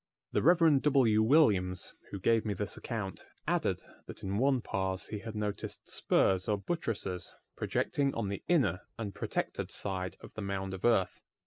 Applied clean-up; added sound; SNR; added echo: neural mask model Resemble Enhance denoiser.